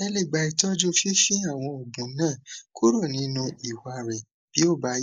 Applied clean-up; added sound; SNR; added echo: neural mask model Resemble Enhance denoiser.